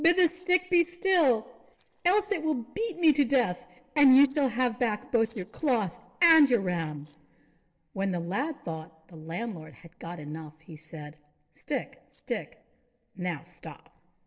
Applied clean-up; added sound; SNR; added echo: neural separator model SepFormer DNS4.